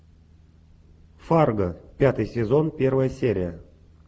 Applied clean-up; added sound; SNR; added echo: none; none; none; none.